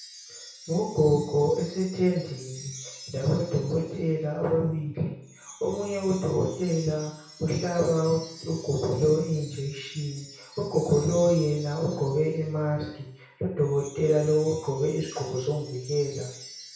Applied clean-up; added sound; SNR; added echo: none; Wind chime; 19 dB; reverberation time 0.6 s.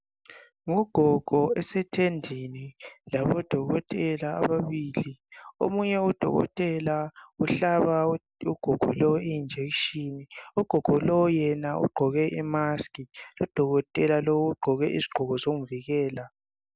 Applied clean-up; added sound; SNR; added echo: none; none; none; none.